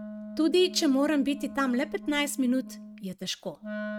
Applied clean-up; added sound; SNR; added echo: neural mask model RNNoise.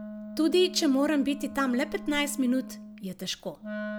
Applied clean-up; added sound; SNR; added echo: none; Wind instrument, woodwind instrument; 12 dB; none.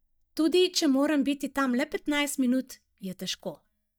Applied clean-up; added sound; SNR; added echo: neural mask model DeepFilterNet 3.